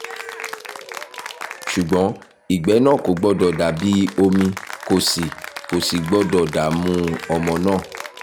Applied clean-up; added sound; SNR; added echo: none; Applause / Cheering; 13 dB; none.